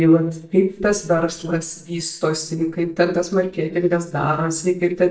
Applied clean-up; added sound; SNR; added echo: neural mask model DeepFilterNet 3.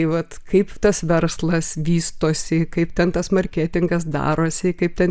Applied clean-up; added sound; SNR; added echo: none; none; none; none.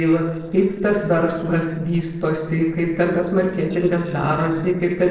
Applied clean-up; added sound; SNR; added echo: neural separator model SepFormer DNS4.